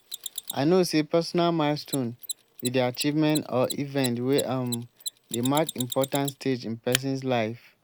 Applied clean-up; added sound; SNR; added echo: none; Mechanisms; 12 dB; none.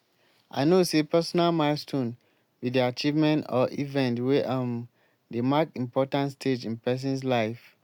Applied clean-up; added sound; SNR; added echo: none; none; none; none.